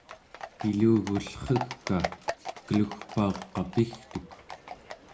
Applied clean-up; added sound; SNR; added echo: none; Livestock, farm animals, working animals; 10 dB; reverberation time 0.4 s.